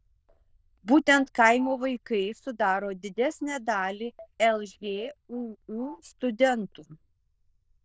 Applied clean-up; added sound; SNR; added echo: neural diffusion model UNIVERSE++.